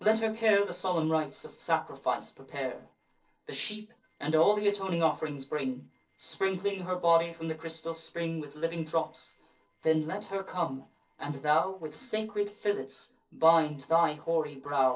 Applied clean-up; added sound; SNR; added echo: neural separator model SepFormer DNS4.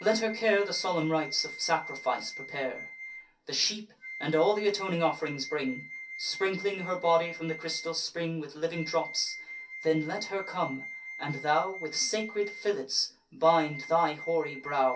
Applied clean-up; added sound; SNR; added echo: none; Wind instrument, woodwind instrument; 13 dB; reverberation time 0.3 s.